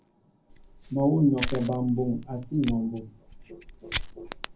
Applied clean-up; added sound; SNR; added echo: none; Fire; 7 dB; reverberation time 0.4 s.